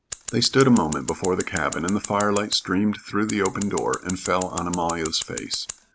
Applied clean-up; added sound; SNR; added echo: none; Scissors; 12 dB; none.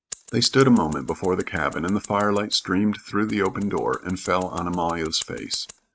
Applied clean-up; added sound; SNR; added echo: neural mask model RNNoise.